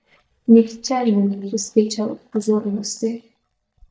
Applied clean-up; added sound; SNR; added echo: neural mask model DeepFilterNet 3.